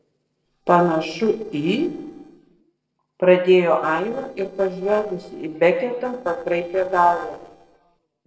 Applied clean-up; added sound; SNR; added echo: neural separator model SepFormer DNS4.